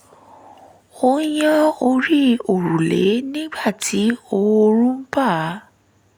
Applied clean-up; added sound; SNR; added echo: none; none; none; none.